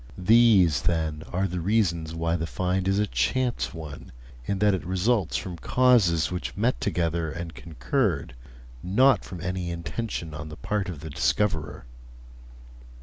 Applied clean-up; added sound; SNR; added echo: none; none; none; none.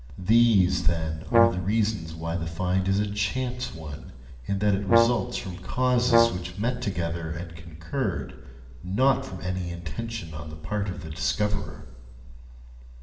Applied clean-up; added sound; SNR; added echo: none; Brass instrument; 1 dB; reverberation time 1.7 s.